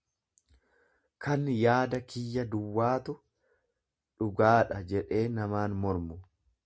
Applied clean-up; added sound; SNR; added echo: none; none; none; none.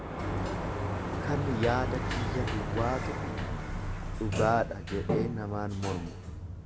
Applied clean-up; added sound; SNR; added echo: none; Sliding door; -1 dB; none.